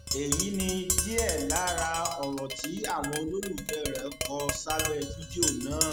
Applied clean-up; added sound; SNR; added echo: none; Tap; 1 dB; none.